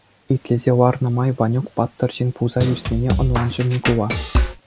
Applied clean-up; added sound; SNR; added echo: none; Drum kit; 2 dB; none.